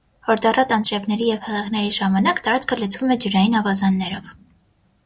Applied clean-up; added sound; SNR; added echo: none; Snare drum; 19 dB; none.